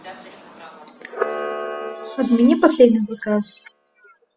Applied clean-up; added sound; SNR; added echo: classical method spectral subtraction.